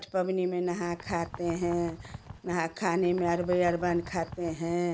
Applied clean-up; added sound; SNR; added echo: none; Bird; 16 dB; none.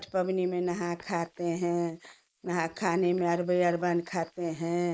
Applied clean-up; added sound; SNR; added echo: neural mask model Resemble Enhance denoiser.